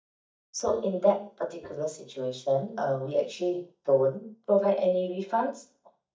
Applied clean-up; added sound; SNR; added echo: neural mask model DeepFilterNet 3.